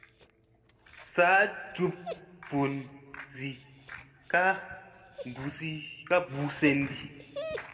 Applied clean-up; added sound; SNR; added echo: none; Dog; 15 dB; reverberation time 1.5 s.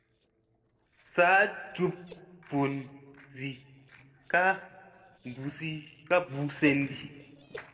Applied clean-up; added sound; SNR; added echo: neural separator model SepFormer DNS4.